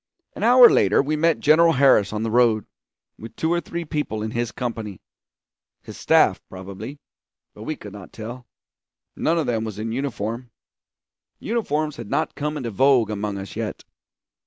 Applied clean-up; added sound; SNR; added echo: none; none; none; none.